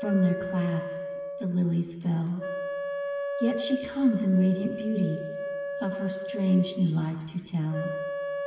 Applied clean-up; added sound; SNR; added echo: none; Wind instrument, woodwind instrument; 6 dB; reverberation time 1.5 s.